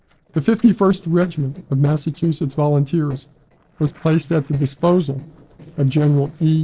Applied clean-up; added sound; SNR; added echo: neural separator model SepFormer DNS4.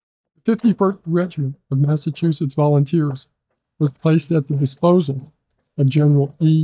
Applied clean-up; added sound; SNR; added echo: neural mask model DeepFilterNet 3.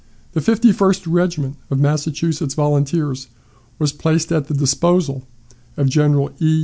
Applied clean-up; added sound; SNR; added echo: none; none; none; none.